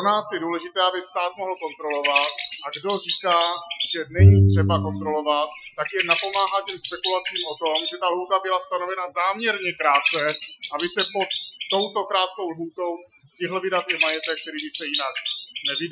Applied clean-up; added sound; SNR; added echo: classical method Wiener filter.